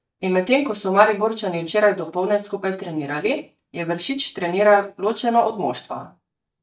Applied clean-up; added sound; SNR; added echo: neural mask model DeepFilterNet 3.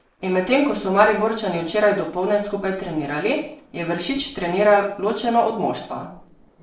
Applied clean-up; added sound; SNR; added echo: neural separator model SepFormer DNS4.